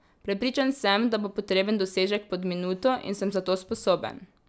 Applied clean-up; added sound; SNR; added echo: none; none; none; none.